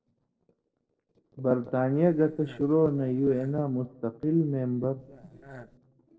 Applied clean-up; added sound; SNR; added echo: neural separator model SepFormer DNS4.